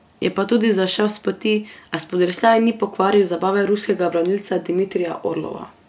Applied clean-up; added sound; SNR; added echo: none; none; none; none.